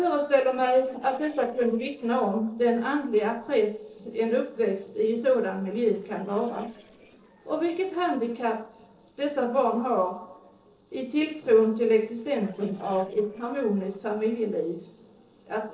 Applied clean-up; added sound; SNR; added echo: neural separator model SepFormer DNS4.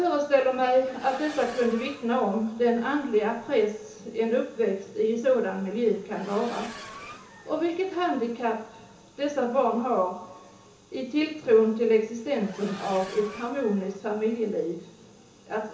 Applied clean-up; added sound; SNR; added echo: none; Accelerating, revving, vroom; 17 dB; reverberation time 0.8 s.